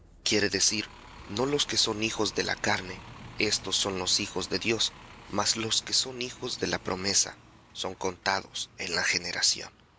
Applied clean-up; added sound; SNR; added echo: none; Bus; 19 dB; none.